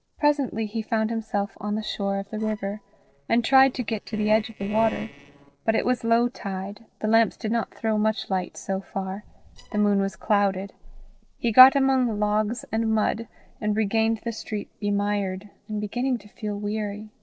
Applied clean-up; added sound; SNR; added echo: neural separator model SepFormer DNS4.